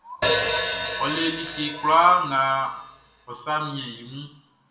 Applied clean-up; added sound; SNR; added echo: none; Hi-hat; 4 dB; reverberation time 0.6 s.